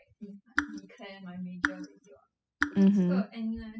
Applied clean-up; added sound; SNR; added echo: classical method spectral subtraction.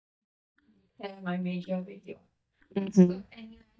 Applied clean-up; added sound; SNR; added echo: neural mask model DeepFilterNet 3.